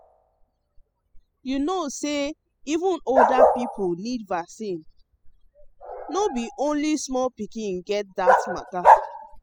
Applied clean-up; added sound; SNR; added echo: classical method spectral subtraction.